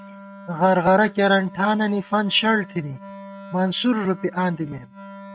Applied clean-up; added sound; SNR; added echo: neural mask model RNNoise.